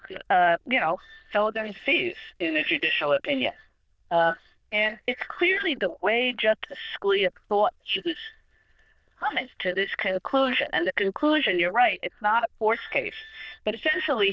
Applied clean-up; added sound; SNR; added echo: neural diffusion model UNIVERSE++.